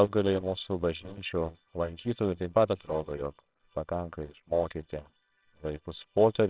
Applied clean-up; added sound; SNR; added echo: neural separator model SepFormer WHAMR!.